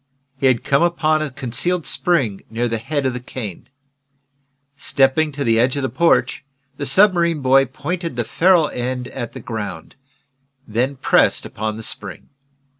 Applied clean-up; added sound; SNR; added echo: none; none; none; none.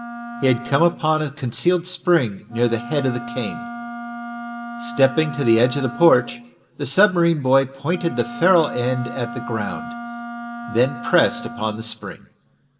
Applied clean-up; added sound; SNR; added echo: none; Wind instrument, woodwind instrument; 12 dB; reverberation time 0.5 s.